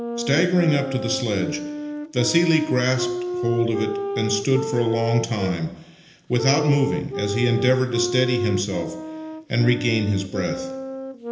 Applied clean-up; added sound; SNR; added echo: none; Wind instrument, woodwind instrument; 6 dB; reverberation time 0.8 s.